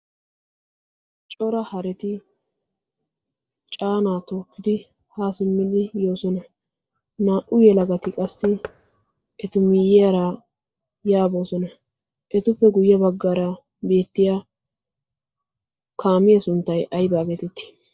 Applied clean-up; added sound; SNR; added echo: neural mask model DeepFilterNet 3.